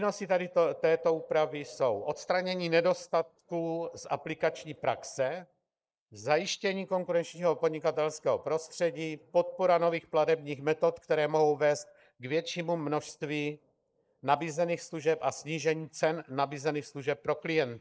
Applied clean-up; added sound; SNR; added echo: neural mask model Resemble Enhance denoiser.